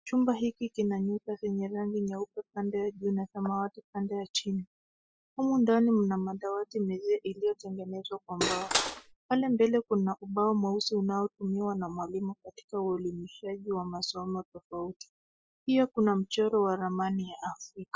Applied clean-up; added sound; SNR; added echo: classical method spectral subtraction.